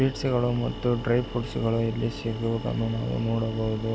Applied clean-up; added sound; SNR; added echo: none; Mechanisms; 11 dB; none.